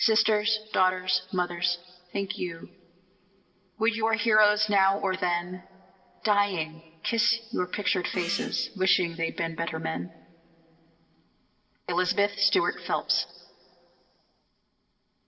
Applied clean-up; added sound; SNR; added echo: neural separator model SepFormer DNS4.